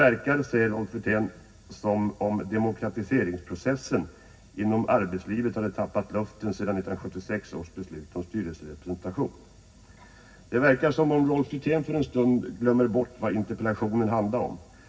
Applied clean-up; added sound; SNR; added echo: none; none; none; reverberation time 0.4 s.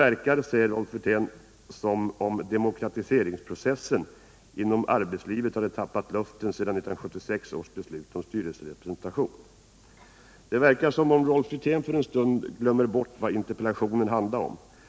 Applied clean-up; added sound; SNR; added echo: none; none; none; none.